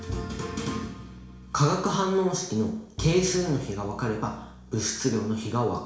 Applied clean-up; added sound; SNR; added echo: none; Bowed string instrument; 14 dB; reverberation time 0.7 s.